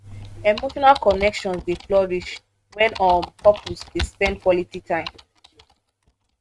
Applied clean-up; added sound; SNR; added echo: neural mask model RNNoise.